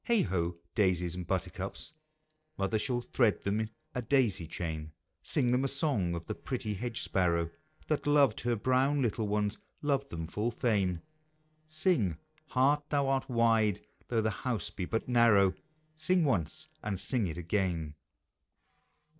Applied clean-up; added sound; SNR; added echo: neural separator model SepFormer DNS4.